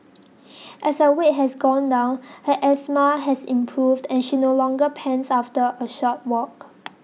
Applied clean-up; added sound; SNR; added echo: none; none; none; none.